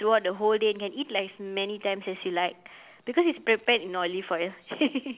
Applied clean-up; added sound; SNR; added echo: none; none; none; none.